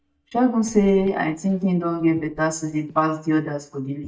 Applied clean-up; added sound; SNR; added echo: neural mask model DeepFilterNet 3.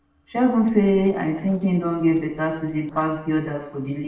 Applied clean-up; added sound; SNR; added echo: neural separator model SepFormer DNS4.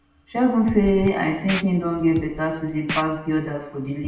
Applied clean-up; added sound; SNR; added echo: none; Scratching (performance technique); 11 dB; reverberation time 0.7 s.